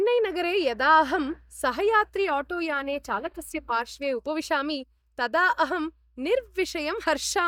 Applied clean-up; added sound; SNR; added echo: neural mask model DeepFilterNet 3.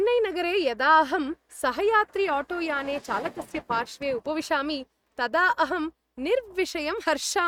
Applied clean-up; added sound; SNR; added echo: neural mask model RNNoise.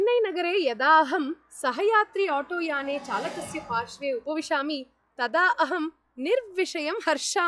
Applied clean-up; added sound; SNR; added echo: classical method log-MMSE.